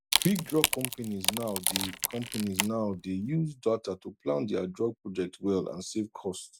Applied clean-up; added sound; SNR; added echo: none; Wood; 1 dB; none.